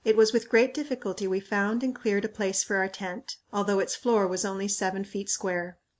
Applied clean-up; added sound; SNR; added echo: none; none; none; none.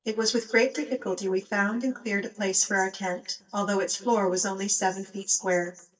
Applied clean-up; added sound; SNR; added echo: neural mask model DeepFilterNet 3.